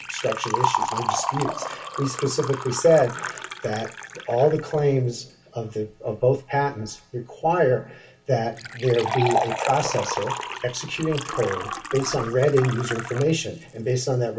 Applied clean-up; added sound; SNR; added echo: none; Liquid; 7 dB; reverberation time 0.2 s.